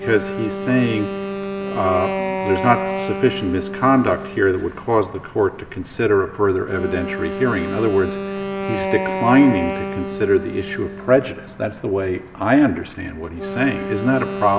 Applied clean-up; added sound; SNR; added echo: none; Wind instrument, woodwind instrument; 7 dB; none.